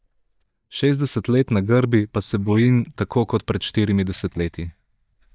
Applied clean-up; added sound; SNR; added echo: neural mask model DeepFilterNet 3.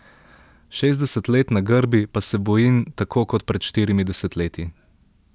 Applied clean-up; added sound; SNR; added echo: none; none; none; none.